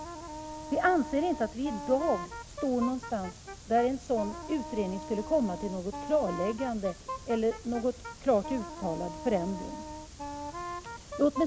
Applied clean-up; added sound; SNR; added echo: none; Wind instrument, woodwind instrument; 11 dB; none.